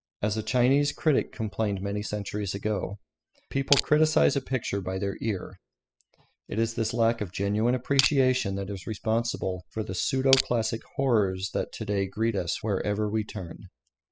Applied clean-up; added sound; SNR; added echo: classical method spectral subtraction.